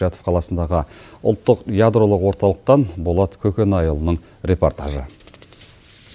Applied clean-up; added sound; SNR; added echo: none; none; none; none.